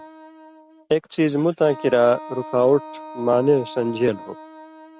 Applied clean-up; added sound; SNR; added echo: none; Wind instrument, woodwind instrument; 17 dB; none.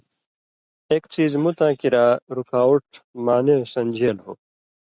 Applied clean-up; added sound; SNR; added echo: none; none; none; none.